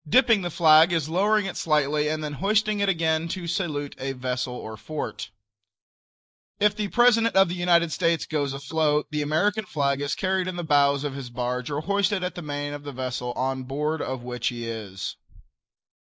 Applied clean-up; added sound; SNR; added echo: neural mask model Resemble Enhance denoiser.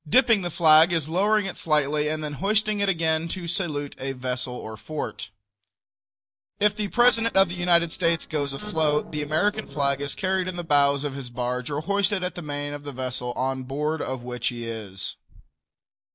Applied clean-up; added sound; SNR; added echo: neural separator model SepFormer DNS4.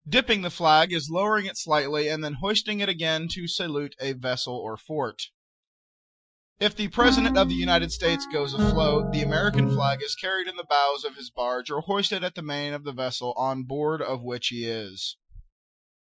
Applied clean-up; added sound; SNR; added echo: classical method Wiener filter.